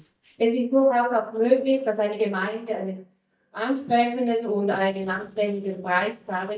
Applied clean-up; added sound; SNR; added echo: neural mask model DeepFilterNet 3.